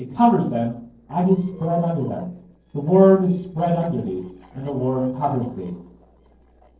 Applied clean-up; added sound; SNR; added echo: neural separator model SepFormer DNS4.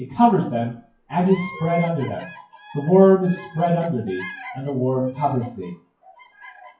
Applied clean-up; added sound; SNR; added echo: classical method WPE with log-MMSE.